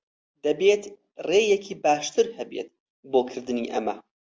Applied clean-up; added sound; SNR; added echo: none; none; none; none.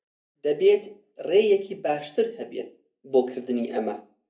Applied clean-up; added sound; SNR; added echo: none; none; none; reverberation time 0.3 s.